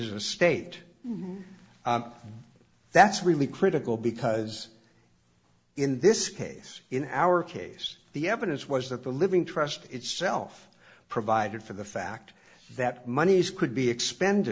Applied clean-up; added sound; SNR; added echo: none; none; none; none.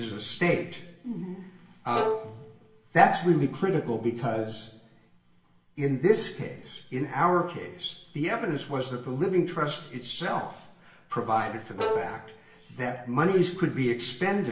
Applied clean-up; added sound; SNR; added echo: none; Bowed string instrument; 6 dB; reverberation time 0.8 s.